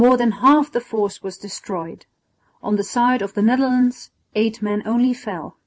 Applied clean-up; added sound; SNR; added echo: none; none; none; none.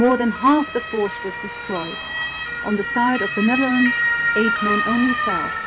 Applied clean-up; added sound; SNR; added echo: none; Motor vehicle (road) / Siren; 3 dB; none.